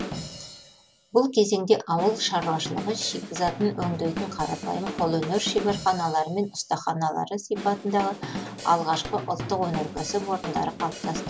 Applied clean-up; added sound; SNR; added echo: none; Drum / Drum kit; 10 dB; none.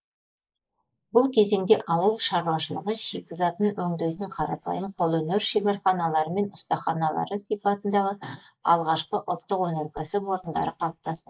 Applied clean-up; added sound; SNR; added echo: neural mask model Resemble Enhance denoiser.